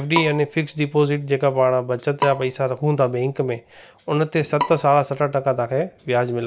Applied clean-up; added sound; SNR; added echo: none; Bowed string instrument; 12 dB; none.